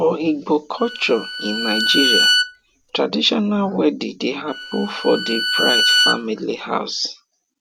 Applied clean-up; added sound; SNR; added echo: none; Bowed string instrument; 0 dB; none.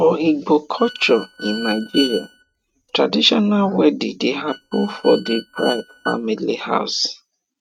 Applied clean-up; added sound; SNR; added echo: neural mask model RNNoise.